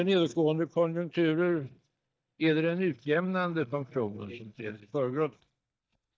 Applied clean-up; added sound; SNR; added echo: neural mask model DeepFilterNet 3.